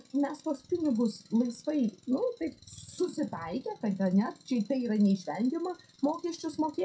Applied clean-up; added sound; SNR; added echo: classical method WPE with log-MMSE.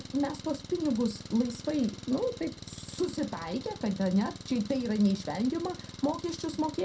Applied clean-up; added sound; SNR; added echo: none; Engine; 13 dB; reverberation time 0.2 s.